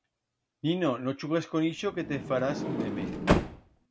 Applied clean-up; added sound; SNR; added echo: none; Sliding door; -1 dB; none.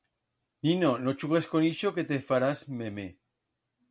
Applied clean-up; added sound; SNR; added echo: none; none; none; none.